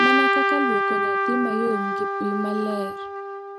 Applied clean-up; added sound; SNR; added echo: neural mask model RNNoise.